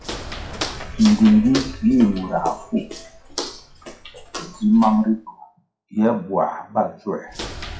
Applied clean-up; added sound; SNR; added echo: classical method WPE with log-MMSE.